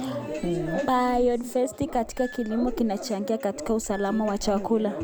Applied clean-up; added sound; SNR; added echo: none; Squeak / Screech; 14 dB; none.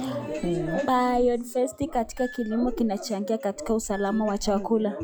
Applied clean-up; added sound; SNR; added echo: classical method log-MMSE.